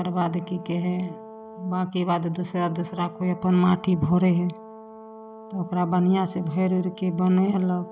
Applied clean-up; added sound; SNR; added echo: none; Brass instrument; 17 dB; none.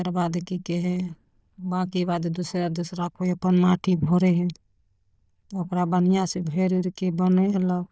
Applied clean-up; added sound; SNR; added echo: neural diffusion model UNIVERSE++.